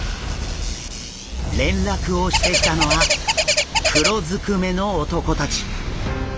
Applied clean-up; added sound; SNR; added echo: none; Bird; -3 dB; none.